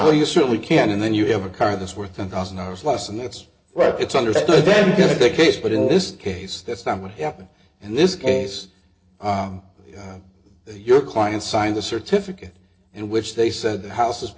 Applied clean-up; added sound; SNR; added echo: neural separator model SepFormer DNS4.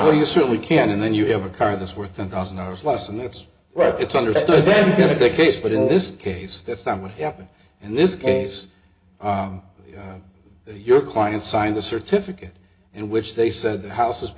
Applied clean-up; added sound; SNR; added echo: none; Wind instrument, woodwind instrument; 4 dB; reverberation time 0.3 s.